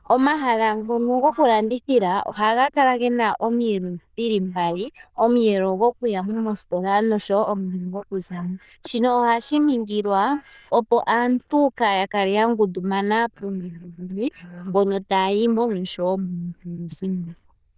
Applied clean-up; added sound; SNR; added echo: neural diffusion model UNIVERSE++.